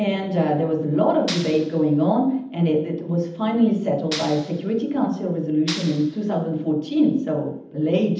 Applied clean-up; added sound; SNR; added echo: none; Clapping; 14 dB; reverberation time 0.8 s.